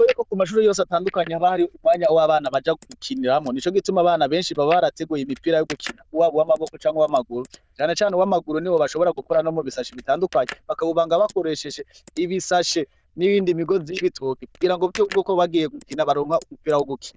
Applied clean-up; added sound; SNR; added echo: neural diffusion model UNIVERSE++.